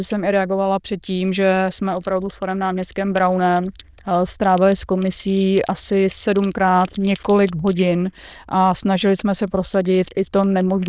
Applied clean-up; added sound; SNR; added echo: neural diffusion model UNIVERSE++.